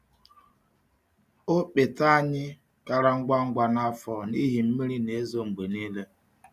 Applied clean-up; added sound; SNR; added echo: none; none; none; none.